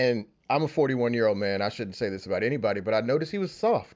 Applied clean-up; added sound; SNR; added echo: none; none; none; none.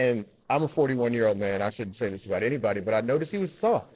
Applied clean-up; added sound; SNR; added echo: neural separator model SepFormer DNS4.